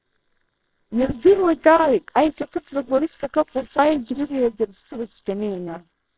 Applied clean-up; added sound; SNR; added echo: neural separator model SepFormer WHAMR!.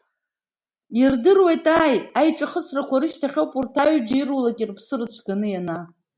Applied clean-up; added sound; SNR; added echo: none; none; none; none.